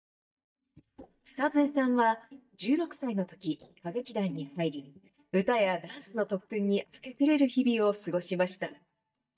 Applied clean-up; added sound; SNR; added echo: neural mask model DeepFilterNet 3.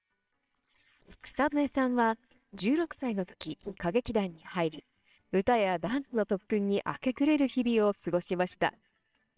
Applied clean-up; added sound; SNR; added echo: neural separator model SepFormer WHAMR!.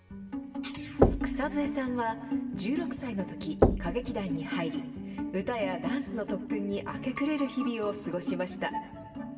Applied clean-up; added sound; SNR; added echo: none; Knock; -1 dB; reverberation time 2.8 s.